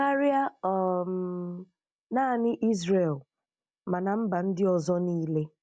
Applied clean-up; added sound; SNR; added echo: none; none; none; none.